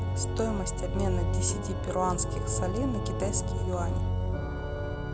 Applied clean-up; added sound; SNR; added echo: none; Organ; -4 dB; none.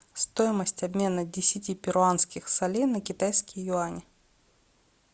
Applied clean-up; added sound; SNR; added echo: none; none; none; none.